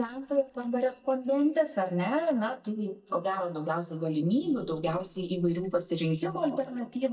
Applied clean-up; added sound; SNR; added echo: neural mask model DeepFilterNet 3.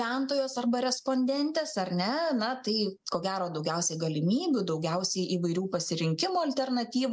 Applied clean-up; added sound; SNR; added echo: none; none; none; none.